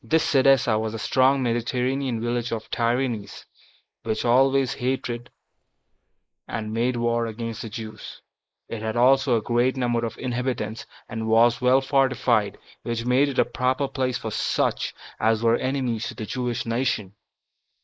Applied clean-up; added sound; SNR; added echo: neural mask model Resemble Enhance denoiser.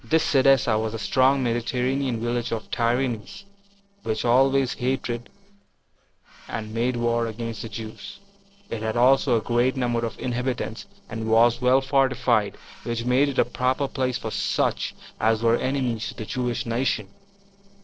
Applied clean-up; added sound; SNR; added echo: neural separator model SepFormer DNS4.